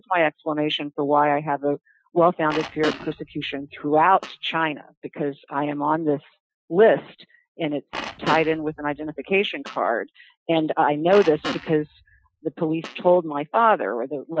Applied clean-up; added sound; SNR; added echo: classical method Wiener filter.